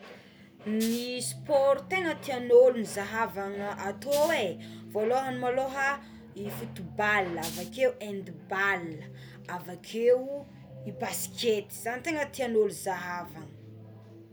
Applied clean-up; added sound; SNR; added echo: none; Rattle (instrument); 12 dB; none.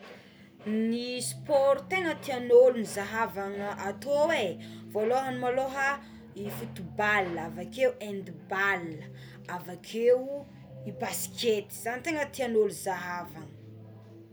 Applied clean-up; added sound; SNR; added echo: none; none; none; none.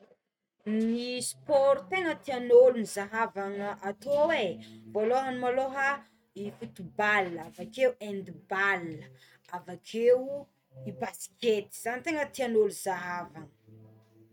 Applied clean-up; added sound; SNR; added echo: neural mask model RNNoise.